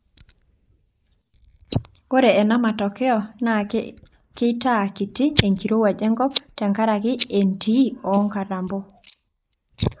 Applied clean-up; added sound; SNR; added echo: neural mask model Resemble Enhance denoiser.